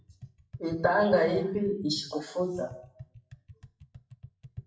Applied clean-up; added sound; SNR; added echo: classical method WPE with log-MMSE.